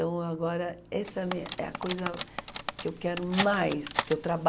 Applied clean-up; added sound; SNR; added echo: none; Cutlery, silverware; 4 dB; none.